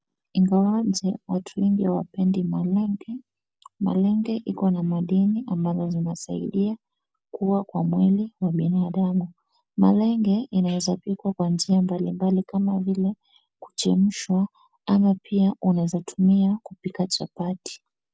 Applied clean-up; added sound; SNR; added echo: none; none; none; none.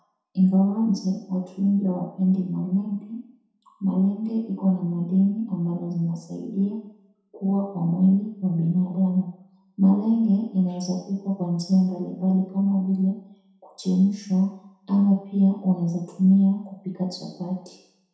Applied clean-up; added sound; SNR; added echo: none; none; none; reverberation time 0.7 s.